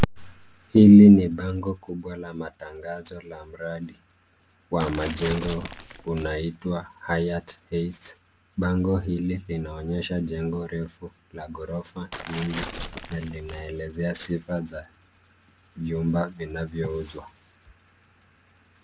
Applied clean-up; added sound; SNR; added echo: none; Tearing; 11 dB; none.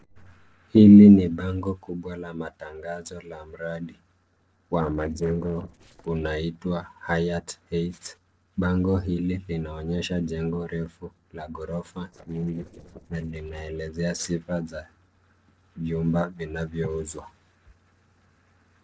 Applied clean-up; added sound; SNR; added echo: neural separator model SepFormer DNS4.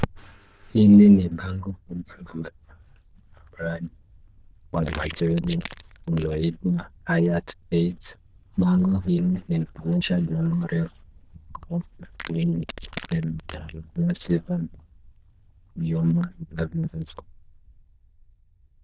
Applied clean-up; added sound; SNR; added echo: neural diffusion model UNIVERSE++.